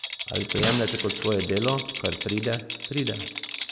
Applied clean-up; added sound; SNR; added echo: none; Rattle + Shatter; 4 dB; none.